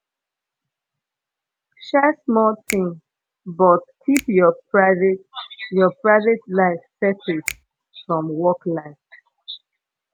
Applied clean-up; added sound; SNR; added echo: none; Finger snapping; 15 dB; none.